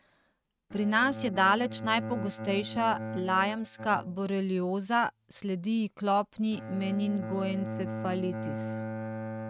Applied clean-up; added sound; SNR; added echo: neural mask model RNNoise.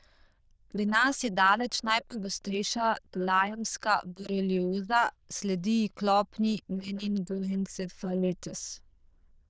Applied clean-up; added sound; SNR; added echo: neural diffusion model UNIVERSE++.